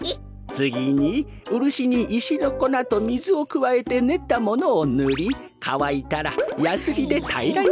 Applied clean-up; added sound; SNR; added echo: none; none; none; none.